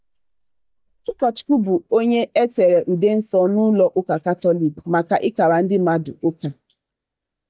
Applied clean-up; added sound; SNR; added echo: neural mask model DeepFilterNet 3.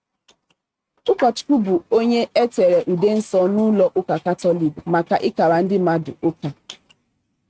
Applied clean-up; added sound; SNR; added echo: neural mask model RNNoise.